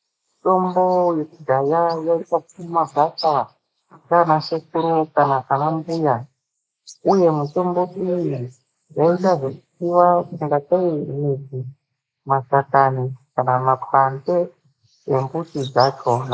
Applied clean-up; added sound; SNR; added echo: neural mask model Resemble Enhance denoiser.